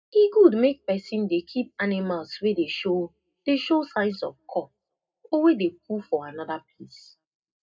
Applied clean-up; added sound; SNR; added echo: none; none; none; reverberation time 0.2 s.